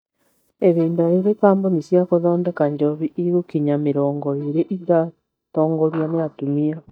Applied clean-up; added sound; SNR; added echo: neural mask model DeepFilterNet 3.